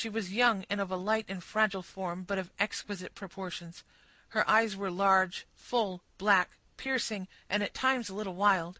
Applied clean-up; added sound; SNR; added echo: none; none; none; none.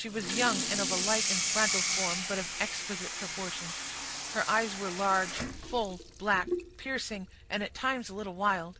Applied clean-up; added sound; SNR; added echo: none; Sink (filling or washing) / Water tap, faucet; 2 dB; none.